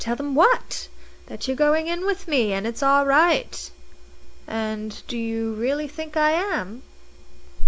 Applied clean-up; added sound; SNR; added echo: none; none; none; none.